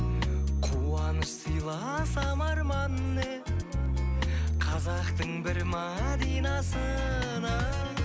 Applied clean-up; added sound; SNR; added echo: none; none; none; none.